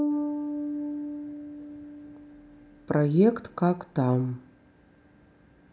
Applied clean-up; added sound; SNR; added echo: none; Bass guitar; 7 dB; none.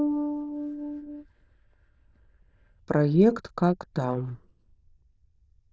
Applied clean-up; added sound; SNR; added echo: neural diffusion model UNIVERSE++.